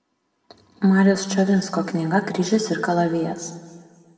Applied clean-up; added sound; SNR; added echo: none; none; none; reverberation time 1.3 s.